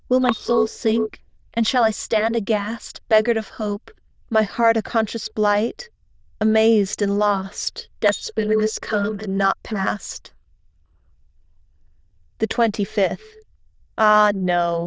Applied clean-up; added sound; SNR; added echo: neural diffusion model UNIVERSE++.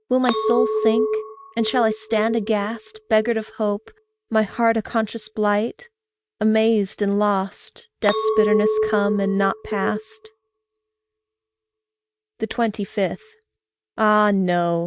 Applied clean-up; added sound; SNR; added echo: neural mask model RNNoise.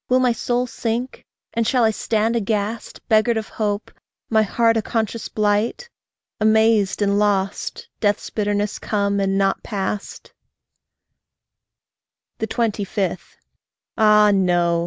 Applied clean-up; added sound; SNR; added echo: none; none; none; none.